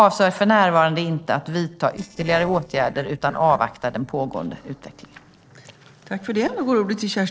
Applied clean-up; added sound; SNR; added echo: neural separator model SepFormer DNS4.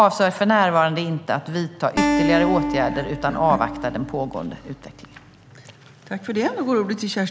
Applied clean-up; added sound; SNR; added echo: none; Acoustic guitar; 3 dB; none.